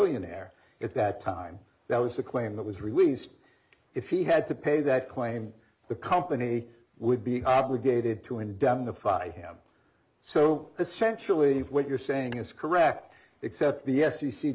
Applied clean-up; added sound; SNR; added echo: none; none; none; none.